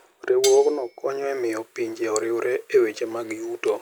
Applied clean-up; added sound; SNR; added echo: none; Cutlery, silverware; 12 dB; none.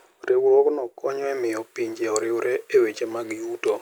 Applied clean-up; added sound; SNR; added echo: none; none; none; none.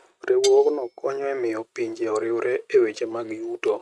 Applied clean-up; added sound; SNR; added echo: neural mask model RNNoise.